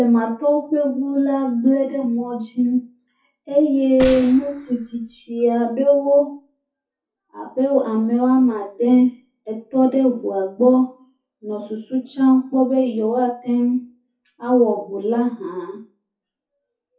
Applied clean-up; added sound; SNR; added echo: classical method WPE with log-MMSE.